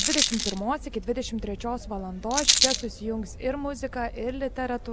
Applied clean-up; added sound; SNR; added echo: none; Rattle; 0 dB; none.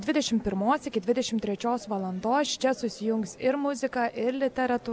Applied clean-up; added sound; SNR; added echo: none; none; none; none.